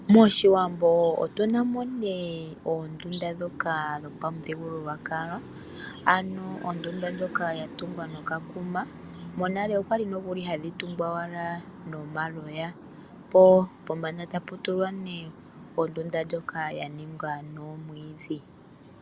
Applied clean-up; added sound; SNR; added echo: none; none; none; none.